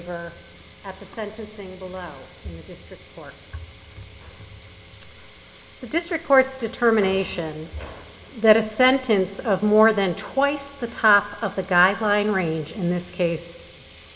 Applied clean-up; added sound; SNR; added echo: none; Sink (filling or washing); 19 dB; reverberation time 0.2 s.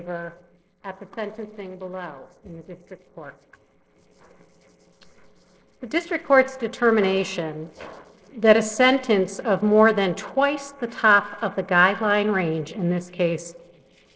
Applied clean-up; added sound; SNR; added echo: neural separator model SepFormer DNS4.